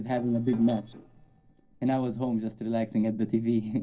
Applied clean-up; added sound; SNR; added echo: neural separator model SepFormer DNS4.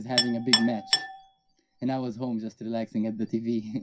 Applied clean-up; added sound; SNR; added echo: classical method WPE with log-MMSE.